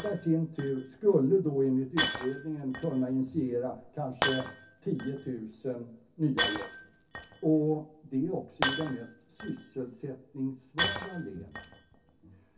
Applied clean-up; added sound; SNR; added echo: none; Shatter; 7 dB; reverberation time 0.3 s.